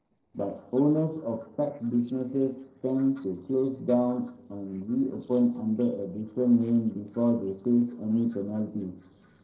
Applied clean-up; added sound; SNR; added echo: neural separator model SepFormer DNS4.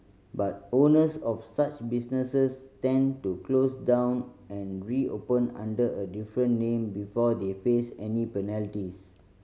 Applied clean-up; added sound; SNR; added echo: none; none; none; none.